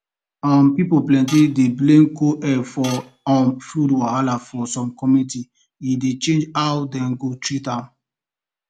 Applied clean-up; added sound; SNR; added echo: none; Tools; 17 dB; none.